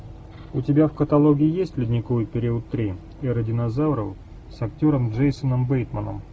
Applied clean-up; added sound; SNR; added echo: none; none; none; none.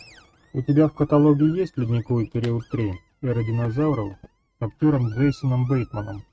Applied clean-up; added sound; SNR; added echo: neural mask model RNNoise.